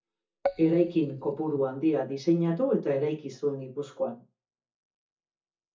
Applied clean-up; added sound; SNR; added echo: neural mask model DeepFilterNet 3.